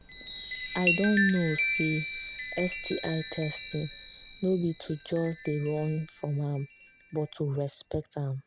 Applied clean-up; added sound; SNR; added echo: none; Chime; 5 dB; none.